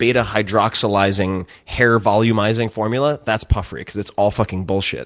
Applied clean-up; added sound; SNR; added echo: none; none; none; none.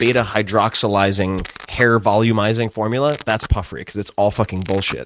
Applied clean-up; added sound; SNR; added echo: neural mask model RNNoise.